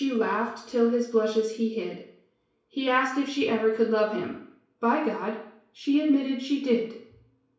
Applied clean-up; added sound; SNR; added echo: none; none; none; reverberation time 0.6 s.